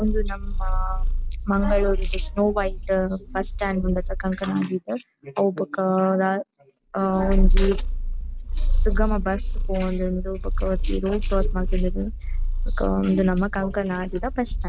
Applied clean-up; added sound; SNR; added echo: none; Purr; -1 dB; none.